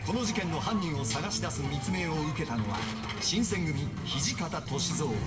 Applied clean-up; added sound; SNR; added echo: none; none; none; reverberation time 2.8 s.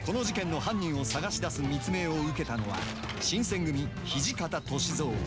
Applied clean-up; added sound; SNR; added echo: none; none; none; none.